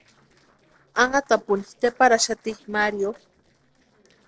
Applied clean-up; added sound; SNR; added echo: neural separator model SepFormer DNS4.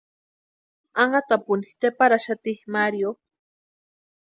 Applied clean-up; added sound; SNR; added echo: none; none; none; none.